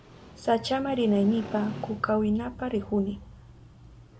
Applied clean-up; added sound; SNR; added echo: none; Motorcycle; 14 dB; none.